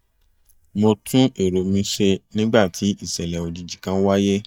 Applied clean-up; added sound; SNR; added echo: neural mask model DeepFilterNet 3.